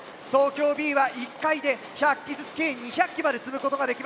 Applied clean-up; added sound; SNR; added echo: none; none; none; none.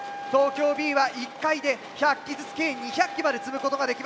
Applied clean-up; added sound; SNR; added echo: none; Wind instrument, woodwind instrument; 13 dB; none.